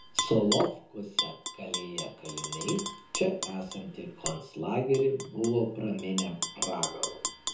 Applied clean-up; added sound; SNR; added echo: none; Tap / Glass; 5 dB; reverberation time 0.6 s.